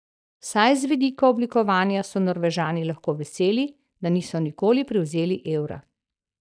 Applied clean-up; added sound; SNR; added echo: neural mask model DeepFilterNet 3.